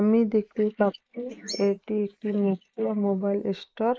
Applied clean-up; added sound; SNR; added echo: neural mask model Resemble Enhance denoiser.